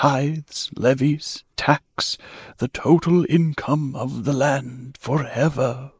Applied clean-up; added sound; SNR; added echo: neural mask model Resemble Enhance denoiser.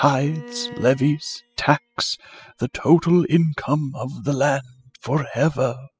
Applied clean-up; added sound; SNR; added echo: classical method spectral subtraction.